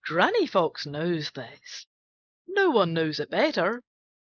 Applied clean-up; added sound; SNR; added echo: neural mask model Resemble Enhance denoiser.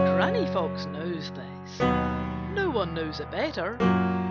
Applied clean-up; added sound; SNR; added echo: none; Piano; -4 dB; none.